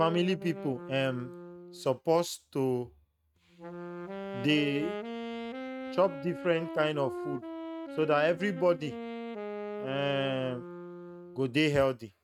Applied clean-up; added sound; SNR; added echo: neural mask model RNNoise.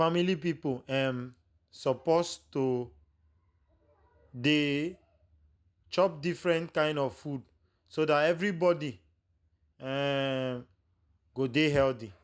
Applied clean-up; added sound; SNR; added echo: none; none; none; none.